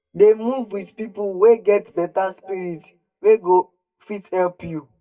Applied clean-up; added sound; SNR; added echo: neural mask model DeepFilterNet 3.